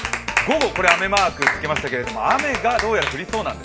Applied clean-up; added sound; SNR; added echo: none; Clapping; 3 dB; reverberation time 0.4 s.